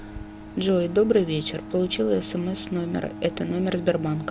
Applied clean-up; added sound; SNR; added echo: none; Bowed string instrument; 13 dB; none.